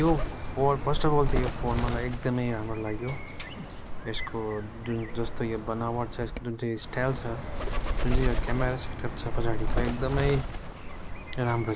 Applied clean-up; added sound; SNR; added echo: none; Bird; -1 dB; none.